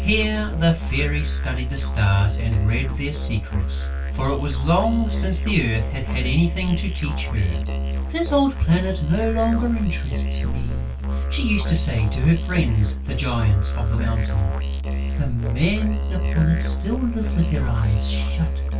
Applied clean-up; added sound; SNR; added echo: none; Musical instrument; 1 dB; reverberation time 0.2 s.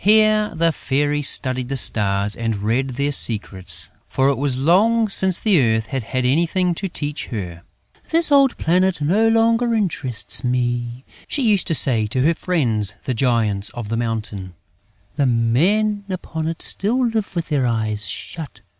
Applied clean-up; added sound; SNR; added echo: none; none; none; none.